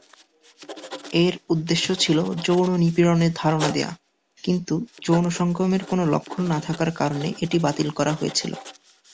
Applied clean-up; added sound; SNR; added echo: none; Writing; 17 dB; none.